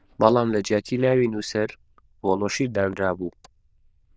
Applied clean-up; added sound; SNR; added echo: neural diffusion model UNIVERSE++.